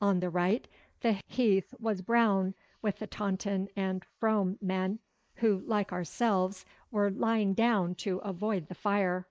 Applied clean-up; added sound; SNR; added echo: neural mask model Resemble Enhance denoiser.